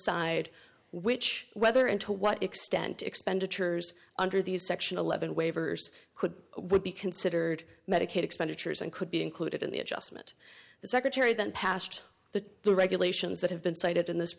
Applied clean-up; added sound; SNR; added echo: none; none; none; none.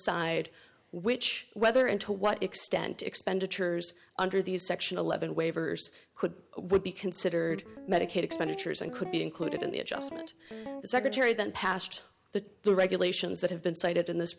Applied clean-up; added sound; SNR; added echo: none; Guitar; 10 dB; none.